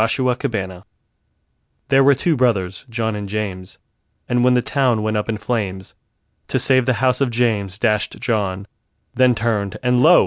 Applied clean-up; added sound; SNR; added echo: none; none; none; none.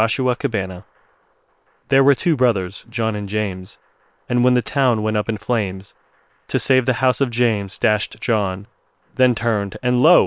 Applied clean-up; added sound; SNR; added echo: neural separator model SepFormer WHAM!.